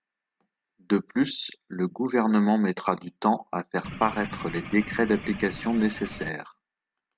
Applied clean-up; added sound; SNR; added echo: none; Engine / Boat, Water vehicle; 11 dB; none.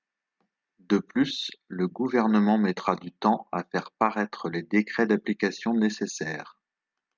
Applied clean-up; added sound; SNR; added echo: none; none; none; none.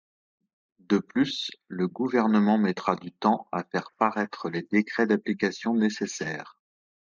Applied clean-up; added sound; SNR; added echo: neural mask model Resemble Enhance denoiser.